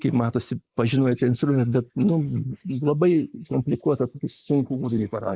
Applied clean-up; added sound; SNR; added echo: neural mask model Resemble Enhance denoiser.